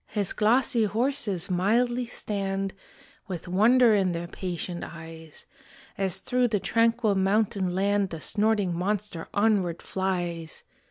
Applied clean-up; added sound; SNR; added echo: none; none; none; none.